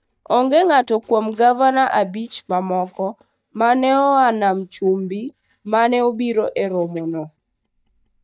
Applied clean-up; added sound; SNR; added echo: neural mask model DeepFilterNet 3.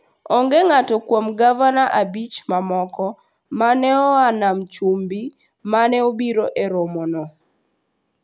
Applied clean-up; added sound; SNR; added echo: none; none; none; none.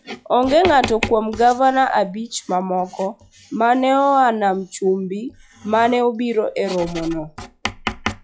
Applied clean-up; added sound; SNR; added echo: classical method log-MMSE.